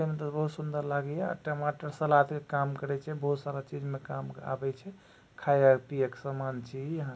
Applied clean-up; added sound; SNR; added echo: none; none; none; none.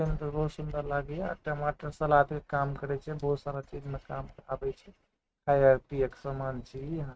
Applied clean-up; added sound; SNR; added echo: neural mask model RNNoise.